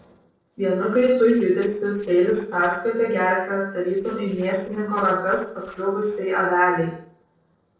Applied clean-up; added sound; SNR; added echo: neural separator model SepFormer DNS4.